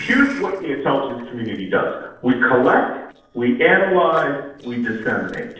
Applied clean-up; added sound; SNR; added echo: neural separator model SepFormer DNS4.